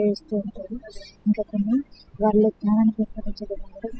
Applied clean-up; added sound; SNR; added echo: classical method spectral subtraction.